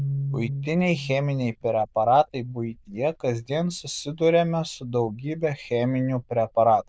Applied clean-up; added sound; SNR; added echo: neural diffusion model UNIVERSE++.